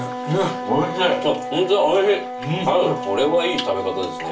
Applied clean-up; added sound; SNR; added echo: none; Wind instrument, woodwind instrument; 8 dB; reverberation time 0.2 s.